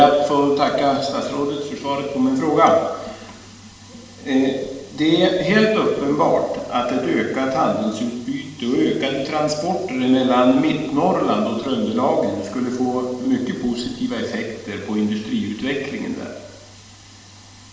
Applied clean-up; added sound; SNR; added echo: none; none; none; reverberation time 1.1 s.